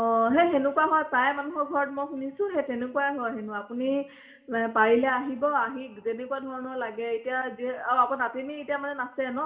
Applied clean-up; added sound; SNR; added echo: none; none; none; reverberation time 1.2 s.